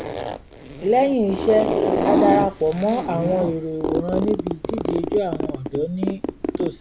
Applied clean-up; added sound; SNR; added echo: none; Zipper (clothing); 2 dB; none.